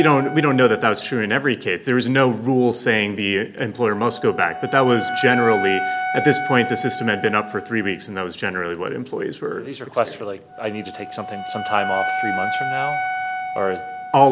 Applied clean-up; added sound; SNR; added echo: none; Wind instrument, woodwind instrument; 8 dB; none.